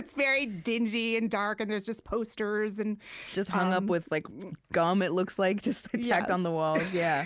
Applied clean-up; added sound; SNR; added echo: none; none; none; none.